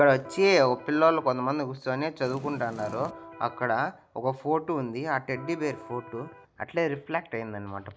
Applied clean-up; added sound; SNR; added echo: none; Purr + Electric guitar; 16 dB; none.